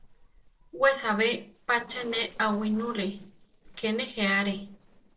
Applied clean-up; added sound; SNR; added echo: neural separator model SepFormer DNS4.